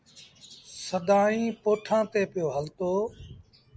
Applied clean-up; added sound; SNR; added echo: none; none; none; none.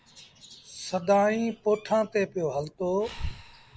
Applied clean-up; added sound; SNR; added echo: none; Breathing; 15 dB; none.